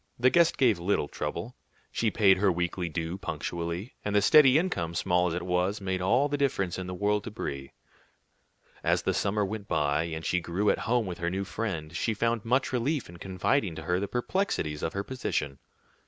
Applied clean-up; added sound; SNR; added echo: none; none; none; none.